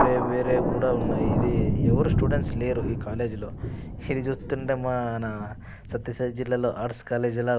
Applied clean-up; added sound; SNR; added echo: none; Thunder; 0 dB; none.